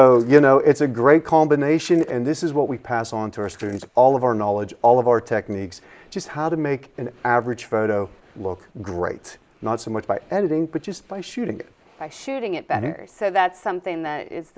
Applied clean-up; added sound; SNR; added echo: neural mask model Resemble Enhance denoiser.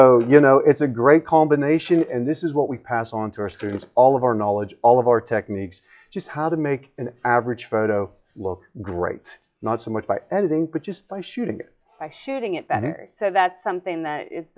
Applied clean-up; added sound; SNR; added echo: classical method log-MMSE.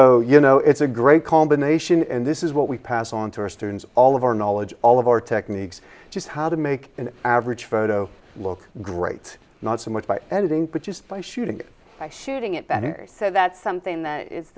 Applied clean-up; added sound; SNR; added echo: none; none; none; none.